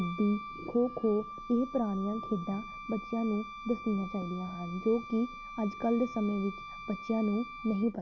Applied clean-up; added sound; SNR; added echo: none; Wind instrument, woodwind instrument; 12 dB; none.